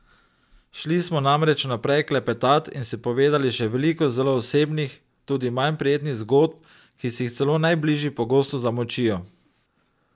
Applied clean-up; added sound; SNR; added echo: none; none; none; none.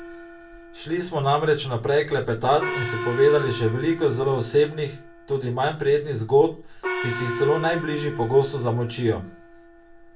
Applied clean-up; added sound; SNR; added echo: none; Gong; 11 dB; reverberation time 0.3 s.